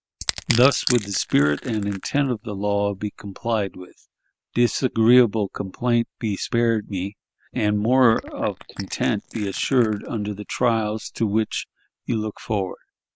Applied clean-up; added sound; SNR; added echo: neural mask model Resemble Enhance denoiser.